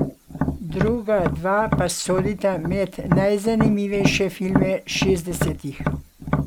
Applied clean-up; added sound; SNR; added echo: none; Tap; 2 dB; none.